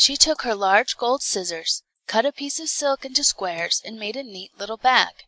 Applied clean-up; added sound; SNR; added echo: neural mask model Resemble Enhance denoiser.